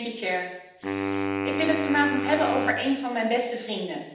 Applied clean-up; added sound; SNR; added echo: none; Wind instrument, woodwind instrument; 3 dB; reverberation time 0.8 s.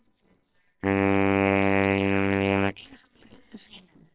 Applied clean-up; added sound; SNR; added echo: neural separator model SepFormer WHAMR!.